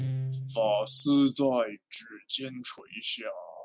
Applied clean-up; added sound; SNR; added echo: neural mask model RNNoise.